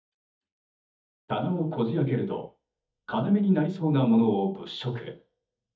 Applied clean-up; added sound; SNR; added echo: neural mask model DeepFilterNet 3.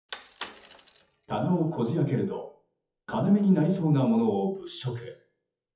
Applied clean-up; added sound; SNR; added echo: classical method WPE with log-MMSE.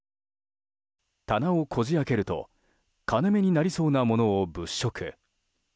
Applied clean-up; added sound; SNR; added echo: none; none; none; none.